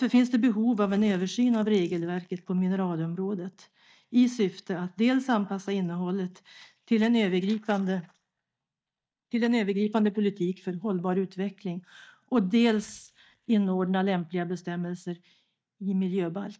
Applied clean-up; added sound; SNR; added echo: neural mask model DeepFilterNet 3.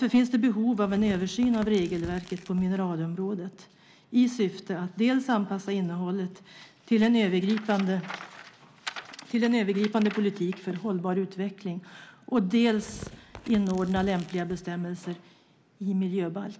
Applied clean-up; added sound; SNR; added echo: none; Tearing; 18 dB; none.